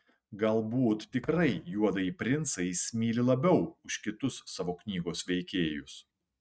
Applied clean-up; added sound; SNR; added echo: neural mask model RNNoise.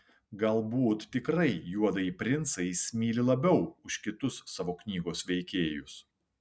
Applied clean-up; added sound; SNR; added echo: none; none; none; none.